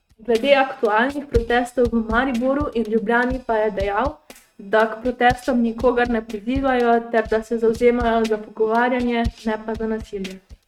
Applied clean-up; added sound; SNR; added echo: neural mask model RNNoise.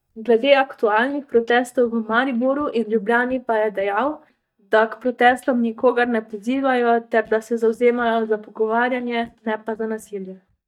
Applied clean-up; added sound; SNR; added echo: neural mask model DeepFilterNet 3.